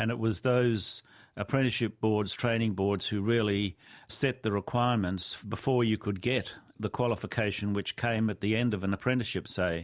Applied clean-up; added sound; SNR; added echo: none; none; none; none.